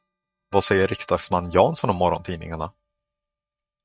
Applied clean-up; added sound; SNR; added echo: neural mask model RNNoise.